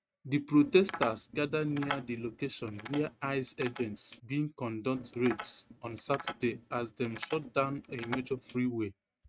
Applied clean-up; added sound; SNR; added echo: neural mask model RNNoise.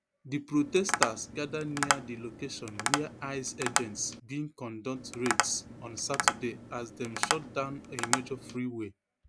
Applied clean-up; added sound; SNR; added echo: none; Tap; -1 dB; none.